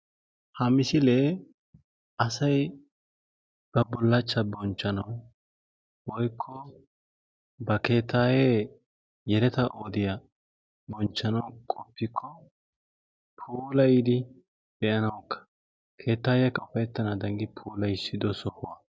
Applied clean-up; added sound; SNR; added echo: none; none; none; none.